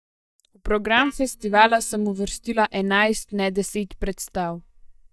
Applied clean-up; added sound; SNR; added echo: neural mask model DeepFilterNet 3.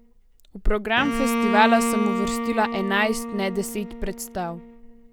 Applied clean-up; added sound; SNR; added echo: none; Bowed string instrument; 3 dB; none.